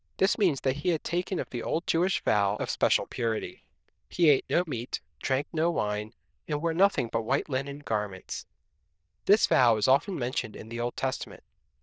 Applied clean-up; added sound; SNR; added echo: neural diffusion model UNIVERSE++.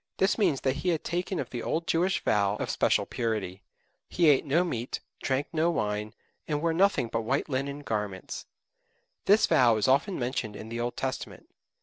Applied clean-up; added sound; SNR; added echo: none; none; none; none.